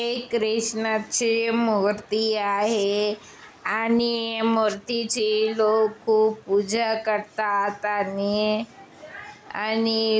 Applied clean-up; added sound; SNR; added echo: none; none; none; none.